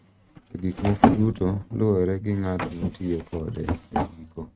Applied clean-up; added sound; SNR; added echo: neural mask model RNNoise.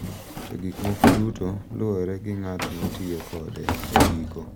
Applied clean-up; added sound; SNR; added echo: none; Drawer open or close; -4 dB; none.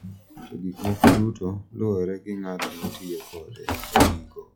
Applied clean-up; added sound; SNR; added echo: classical method log-MMSE.